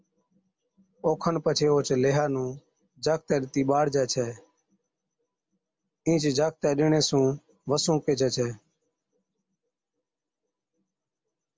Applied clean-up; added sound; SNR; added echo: none; none; none; none.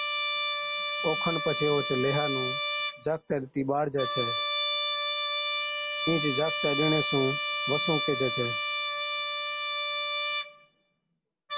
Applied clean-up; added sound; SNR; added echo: none; Trumpet; -2 dB; none.